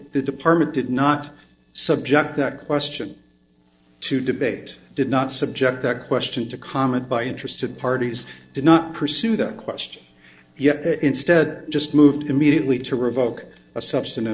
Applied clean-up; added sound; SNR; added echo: neural separator model SepFormer DNS4.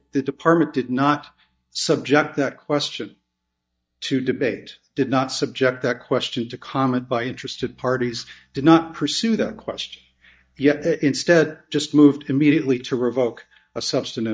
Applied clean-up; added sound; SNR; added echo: neural mask model DeepFilterNet 3.